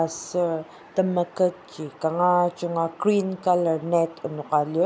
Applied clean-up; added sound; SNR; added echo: none; none; none; none.